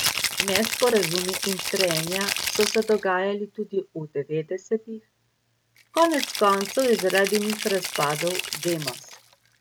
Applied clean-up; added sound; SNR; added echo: none; Rattle (instrument); 5 dB; none.